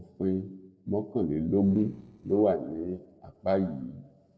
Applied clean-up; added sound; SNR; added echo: neural separator model SepFormer DNS4.